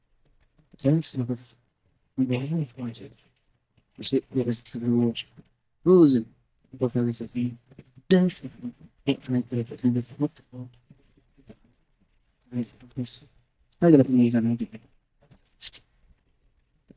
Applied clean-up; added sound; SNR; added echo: neural mask model DeepFilterNet 3.